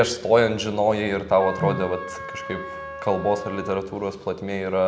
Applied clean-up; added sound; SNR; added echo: none; Trumpet; 12 dB; none.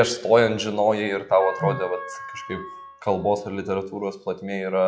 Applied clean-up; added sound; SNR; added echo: classical method log-MMSE.